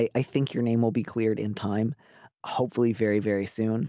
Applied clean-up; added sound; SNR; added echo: none; none; none; none.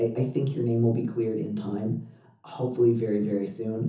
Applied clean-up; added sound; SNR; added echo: none; none; none; reverberation time 0.6 s.